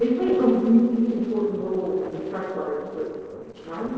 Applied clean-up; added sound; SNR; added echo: neural separator model SepFormer DNS4.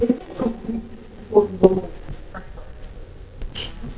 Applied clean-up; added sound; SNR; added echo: neural mask model DeepFilterNet 3.